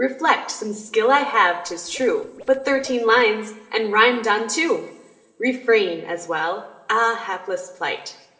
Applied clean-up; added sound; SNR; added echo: neural separator model SepFormer DNS4.